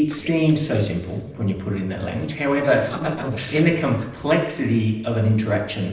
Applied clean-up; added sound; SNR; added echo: neural separator model SepFormer DNS4.